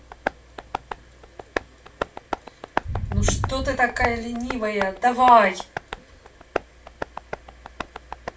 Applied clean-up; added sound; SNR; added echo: none; Tap; 8 dB; reverberation time 0.2 s.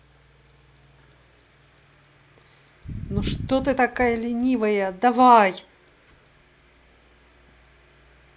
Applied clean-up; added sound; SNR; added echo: none; none; none; none.